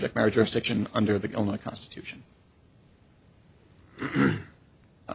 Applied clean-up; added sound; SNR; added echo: none; none; none; none.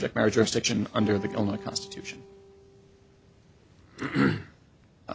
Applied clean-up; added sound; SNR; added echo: none; Guitar; 15 dB; none.